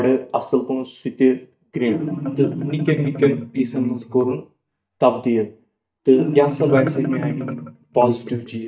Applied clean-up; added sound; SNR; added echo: neural mask model DeepFilterNet 3.